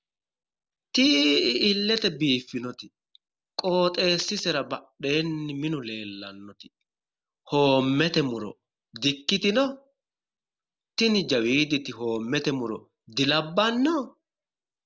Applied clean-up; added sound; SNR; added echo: none; none; none; none.